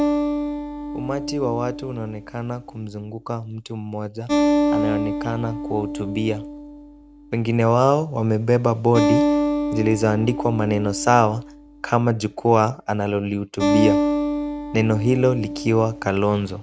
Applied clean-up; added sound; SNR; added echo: none; Acoustic guitar; 3 dB; none.